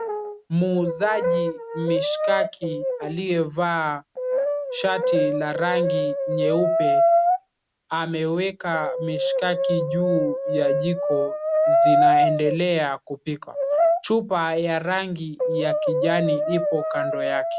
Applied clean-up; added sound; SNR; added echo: none; Brass instrument; -2 dB; none.